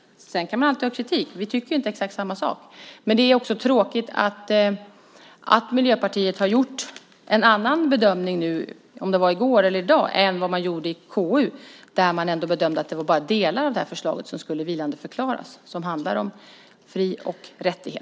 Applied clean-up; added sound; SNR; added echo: none; none; none; none.